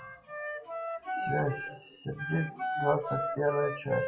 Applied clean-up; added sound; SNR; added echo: classical method WPE with log-MMSE.